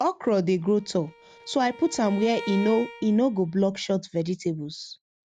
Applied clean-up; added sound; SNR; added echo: none; Bowed string instrument; 16 dB; none.